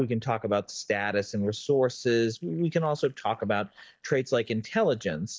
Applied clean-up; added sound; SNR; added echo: neural mask model DeepFilterNet 3.